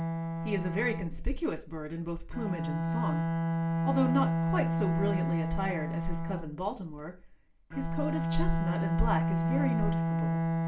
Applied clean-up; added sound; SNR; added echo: none; Bowed string instrument; -2 dB; reverberation time 0.3 s.